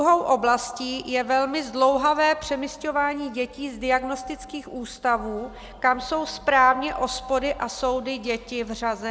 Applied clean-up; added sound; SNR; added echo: none; none; none; none.